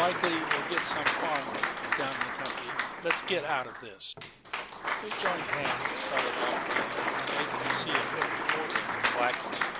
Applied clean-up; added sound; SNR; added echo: none; Applause / Cheering; -4 dB; none.